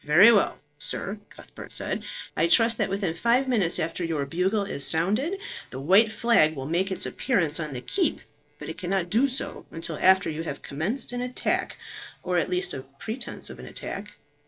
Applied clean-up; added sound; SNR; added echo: neural separator model SepFormer DNS4.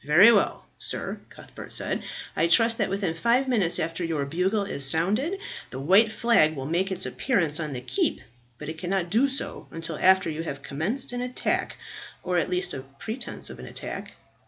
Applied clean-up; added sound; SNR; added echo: none; none; none; none.